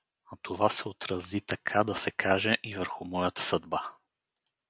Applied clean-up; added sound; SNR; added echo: none; none; none; none.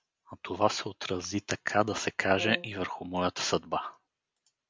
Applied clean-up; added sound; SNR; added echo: none; Brass instrument; 14 dB; none.